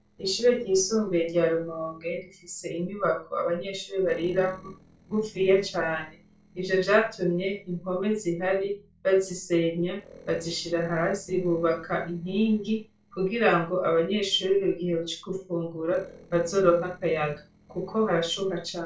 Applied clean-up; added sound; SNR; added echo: neural separator model SepFormer DNS4.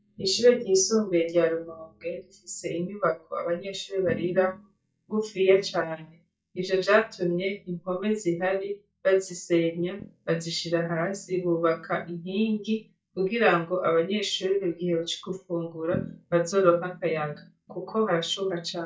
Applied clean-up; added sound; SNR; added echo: neural mask model DeepFilterNet 3.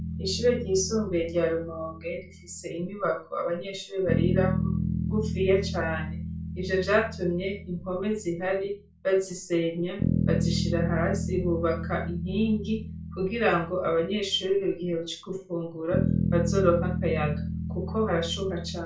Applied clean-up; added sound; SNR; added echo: none; Bass guitar; 3 dB; reverberation time 0.3 s.